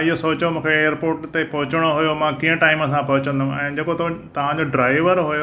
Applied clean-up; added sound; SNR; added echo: none; none; none; none.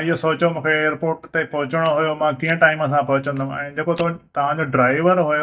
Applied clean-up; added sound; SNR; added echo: neural mask model DeepFilterNet 3.